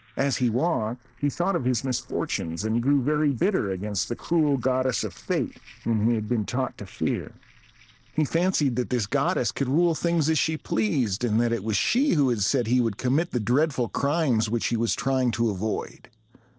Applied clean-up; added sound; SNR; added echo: neural separator model SepFormer DNS4.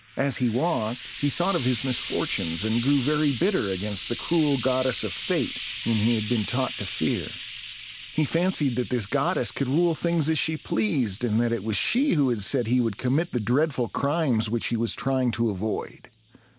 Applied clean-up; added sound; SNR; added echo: none; Frying (food); 12 dB; none.